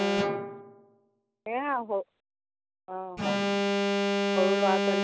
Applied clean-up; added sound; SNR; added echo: none; Alarm; -4 dB; none.